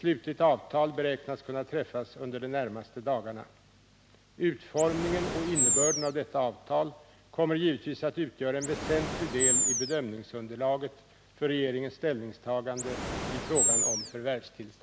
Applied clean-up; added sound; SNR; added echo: none; Animal; -3 dB; none.